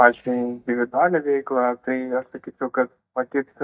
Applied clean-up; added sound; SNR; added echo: neural mask model DeepFilterNet 3.